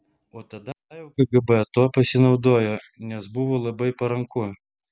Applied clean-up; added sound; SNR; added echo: none; none; none; none.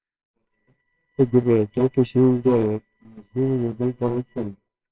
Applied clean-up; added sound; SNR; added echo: neural separator model SepFormer WHAMR!.